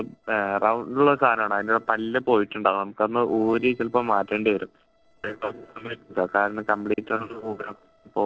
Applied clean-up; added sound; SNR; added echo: neural separator model SepFormer DNS4.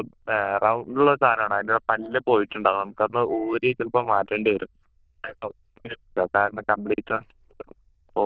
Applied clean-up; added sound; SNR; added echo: neural diffusion model UNIVERSE++.